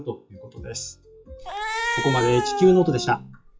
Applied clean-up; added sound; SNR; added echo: classical method WPE with log-MMSE.